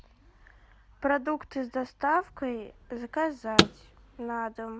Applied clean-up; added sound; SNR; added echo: none; Car; -1 dB; none.